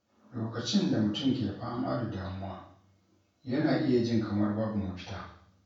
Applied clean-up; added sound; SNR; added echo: none; none; none; reverberation time 0.6 s.